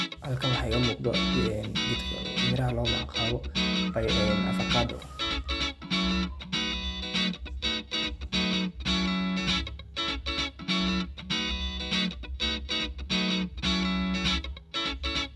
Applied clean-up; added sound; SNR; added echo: none; Guitar; -4 dB; none.